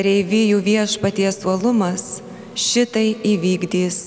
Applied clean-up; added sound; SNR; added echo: none; none; none; none.